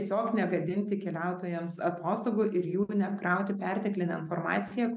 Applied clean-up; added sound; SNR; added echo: none; none; none; none.